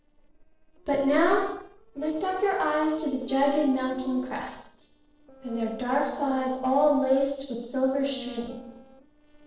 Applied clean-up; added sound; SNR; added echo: neural separator model SepFormer DNS4.